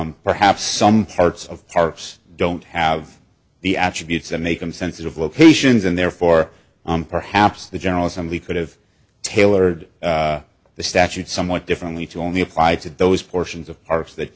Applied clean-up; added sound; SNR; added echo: none; none; none; none.